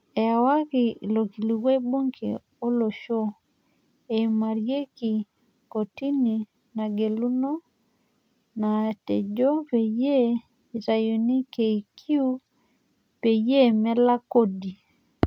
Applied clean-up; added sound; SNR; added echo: none; none; none; none.